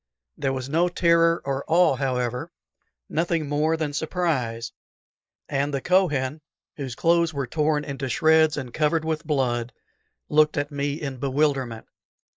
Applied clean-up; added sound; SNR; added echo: neural mask model Resemble Enhance denoiser.